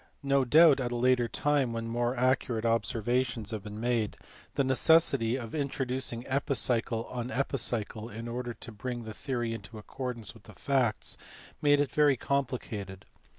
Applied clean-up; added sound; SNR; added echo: none; none; none; none.